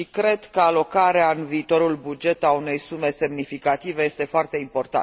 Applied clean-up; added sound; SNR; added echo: none; none; none; none.